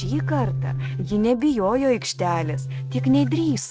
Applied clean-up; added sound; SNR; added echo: neural mask model RNNoise.